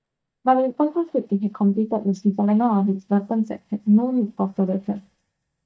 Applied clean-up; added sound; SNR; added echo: neural mask model DeepFilterNet 3.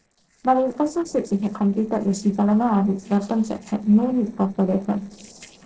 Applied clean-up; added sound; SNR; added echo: neural separator model SepFormer DNS4.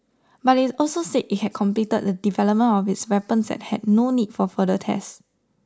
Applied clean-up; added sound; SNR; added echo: none; none; none; none.